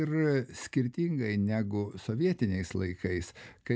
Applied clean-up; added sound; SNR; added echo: none; none; none; none.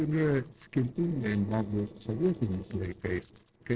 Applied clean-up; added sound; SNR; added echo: neural separator model SepFormer DNS4.